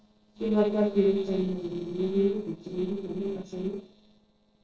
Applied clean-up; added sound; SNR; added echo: neural separator model SepFormer DNS4.